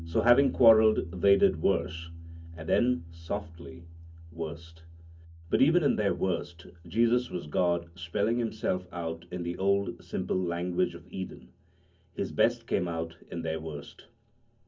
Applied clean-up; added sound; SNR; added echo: none; Piano; 16 dB; reverberation time 0.3 s.